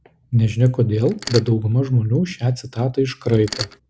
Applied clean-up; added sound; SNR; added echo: none; Mechanisms; 12 dB; none.